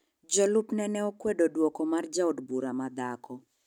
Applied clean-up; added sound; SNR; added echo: none; none; none; none.